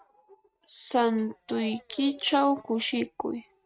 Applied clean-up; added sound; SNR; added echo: neural mask model RNNoise.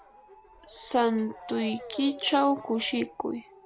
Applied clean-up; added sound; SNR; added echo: none; Motor vehicle (road) / Siren; 16 dB; none.